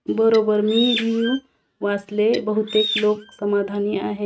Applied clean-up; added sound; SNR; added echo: neural mask model RNNoise.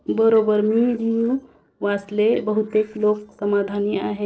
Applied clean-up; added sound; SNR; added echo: neural separator model SepFormer DNS4.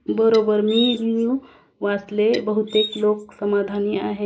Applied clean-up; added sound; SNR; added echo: neural mask model Resemble Enhance denoiser.